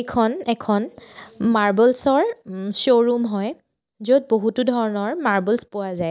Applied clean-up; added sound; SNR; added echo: none; none; none; none.